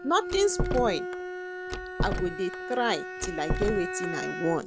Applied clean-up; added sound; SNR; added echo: none; Bowed string instrument + Door; 3 dB; none.